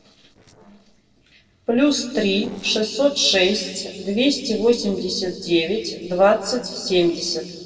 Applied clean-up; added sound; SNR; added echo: neural separator model SepFormer DNS4.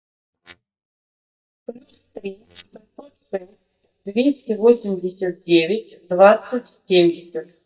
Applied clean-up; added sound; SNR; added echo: neural mask model DeepFilterNet 3.